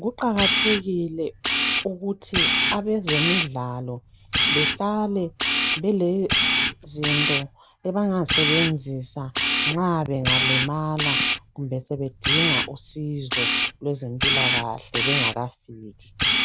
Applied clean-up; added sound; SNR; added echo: none; Camera; -2 dB; none.